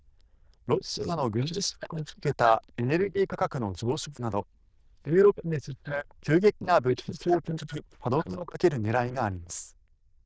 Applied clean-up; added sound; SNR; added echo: neural diffusion model UNIVERSE++.